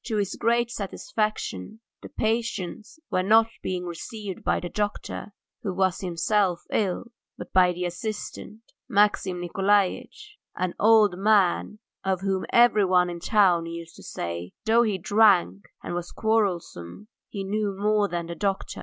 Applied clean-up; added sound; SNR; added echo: none; none; none; none.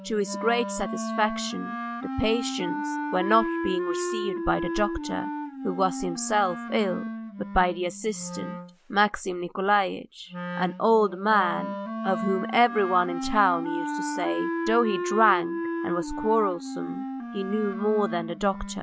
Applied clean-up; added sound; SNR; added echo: none; Wind instrument, woodwind instrument; 5 dB; none.